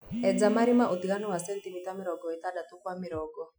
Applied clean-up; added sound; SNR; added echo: classical method Wiener filter.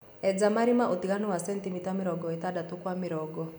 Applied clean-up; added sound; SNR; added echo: none; none; none; none.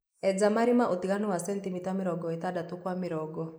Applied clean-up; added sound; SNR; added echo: neural mask model Resemble Enhance denoiser.